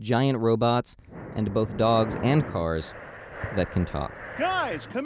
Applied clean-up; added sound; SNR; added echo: none; Breathing; 11 dB; none.